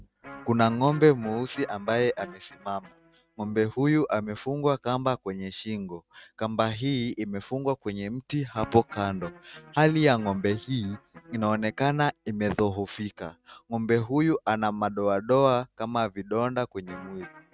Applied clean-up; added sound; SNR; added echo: neural mask model RNNoise.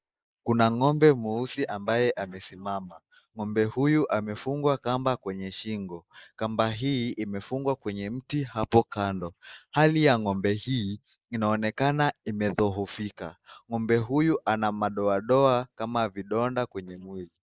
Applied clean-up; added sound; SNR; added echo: neural mask model Resemble Enhance denoiser.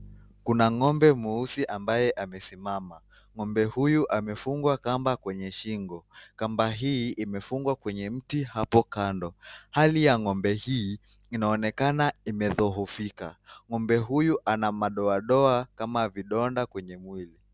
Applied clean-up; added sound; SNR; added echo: none; none; none; none.